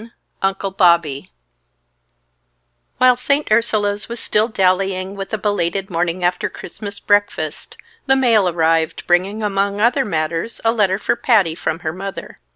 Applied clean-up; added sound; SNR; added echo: none; none; none; none.